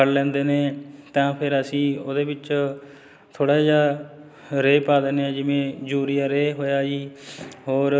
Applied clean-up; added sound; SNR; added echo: none; none; none; none.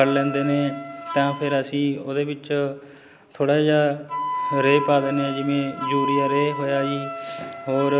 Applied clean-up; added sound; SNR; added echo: none; Wind instrument, woodwind instrument; 8 dB; none.